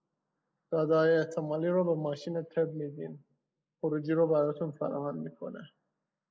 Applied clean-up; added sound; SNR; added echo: neural mask model Resemble Enhance denoiser.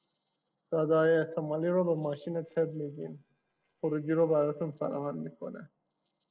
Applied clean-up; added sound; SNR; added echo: neural separator model SepFormer DNS4.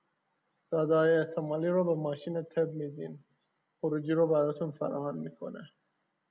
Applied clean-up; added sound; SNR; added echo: none; none; none; none.